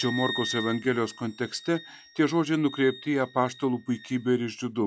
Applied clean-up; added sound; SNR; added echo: classical method log-MMSE.